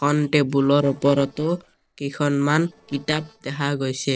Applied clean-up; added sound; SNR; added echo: neural separator model SepFormer DNS4.